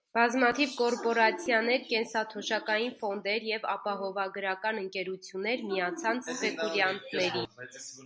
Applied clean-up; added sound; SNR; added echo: none; none; none; none.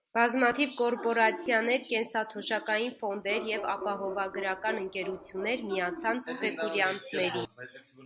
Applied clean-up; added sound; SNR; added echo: none; Bark; 11 dB; none.